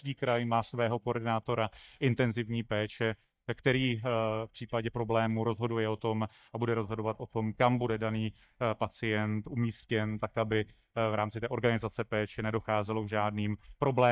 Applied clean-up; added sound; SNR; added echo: neural mask model DeepFilterNet 3.